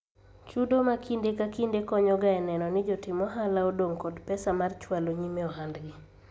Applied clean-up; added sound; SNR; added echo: none; none; none; none.